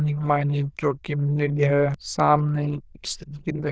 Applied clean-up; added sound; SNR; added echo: neural diffusion model UNIVERSE++.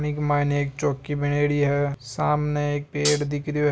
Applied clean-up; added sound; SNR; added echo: none; Hi-hat; 5 dB; none.